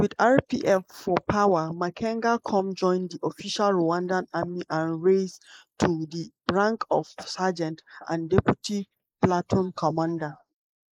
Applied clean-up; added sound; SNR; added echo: neural mask model Resemble Enhance denoiser.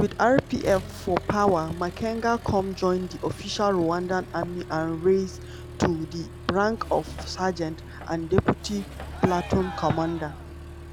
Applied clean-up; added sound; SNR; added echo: none; Accelerating, revving, vroom + Cheering; 13 dB; none.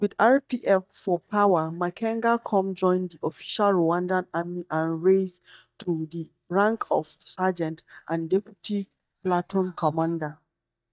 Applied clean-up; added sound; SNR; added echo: neural mask model DeepFilterNet 3.